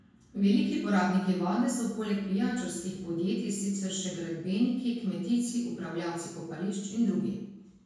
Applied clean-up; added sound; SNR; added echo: none; none; none; reverberation time 0.6 s.